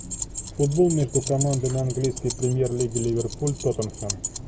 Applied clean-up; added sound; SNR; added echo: none; Keys jangling; 9 dB; none.